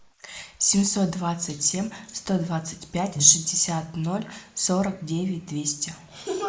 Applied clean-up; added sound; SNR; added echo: neural mask model Resemble Enhance denoiser.